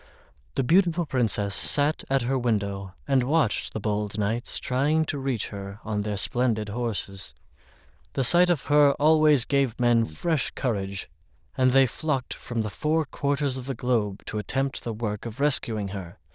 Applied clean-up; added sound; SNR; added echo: neural diffusion model UNIVERSE++.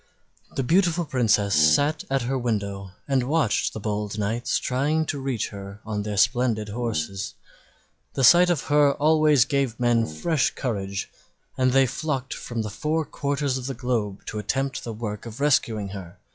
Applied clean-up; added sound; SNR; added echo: classical method log-MMSE.